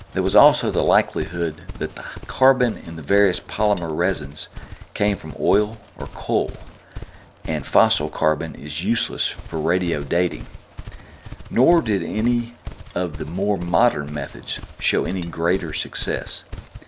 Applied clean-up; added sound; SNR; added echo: none; Livestock, farm animals, working animals; 14 dB; none.